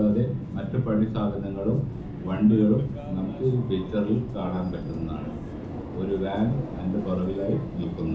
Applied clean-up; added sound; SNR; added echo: none; Subway, metro, underground; 9 dB; reverberation time 0.7 s.